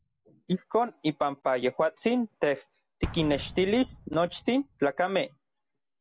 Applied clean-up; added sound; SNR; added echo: none; Explosion; 17 dB; none.